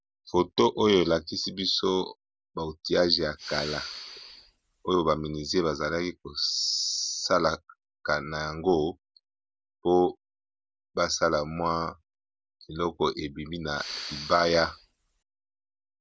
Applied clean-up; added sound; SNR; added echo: none; Respiratory sounds; 12 dB; none.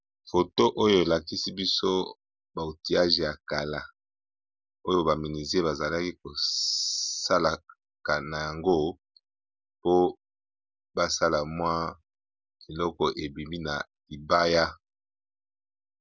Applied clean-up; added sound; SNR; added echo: none; none; none; none.